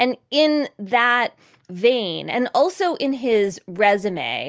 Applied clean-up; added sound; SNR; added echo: none; none; none; none.